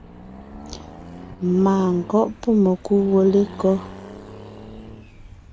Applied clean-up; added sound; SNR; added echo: none; Accelerating, revving, vroom; 16 dB; none.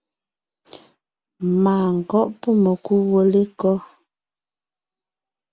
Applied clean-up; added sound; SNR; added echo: none; none; none; none.